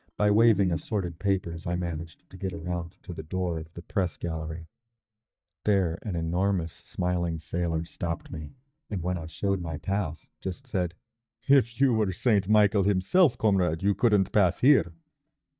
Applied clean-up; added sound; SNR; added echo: neural mask model DeepFilterNet 3.